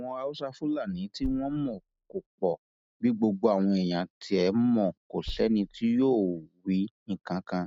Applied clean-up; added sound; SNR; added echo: neural mask model RNNoise.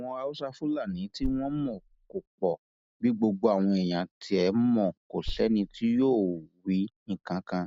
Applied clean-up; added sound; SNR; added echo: none; Thump, thud; 11 dB; none.